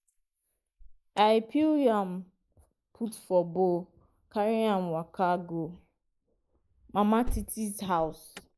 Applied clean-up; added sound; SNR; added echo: neural mask model Resemble Enhance denoiser.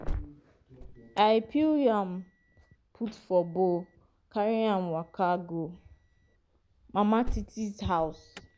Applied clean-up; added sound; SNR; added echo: none; Alarm; 12 dB; none.